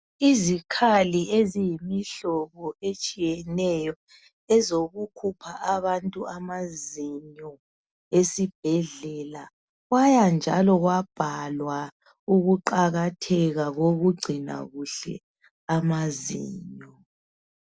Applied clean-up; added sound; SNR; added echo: none; none; none; none.